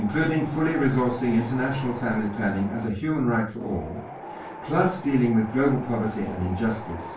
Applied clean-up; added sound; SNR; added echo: none; Wind; 13 dB; reverberation time 0.3 s.